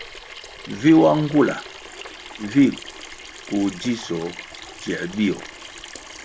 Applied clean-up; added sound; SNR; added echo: none; Sink (filling or washing) / Water tap, faucet; 16 dB; none.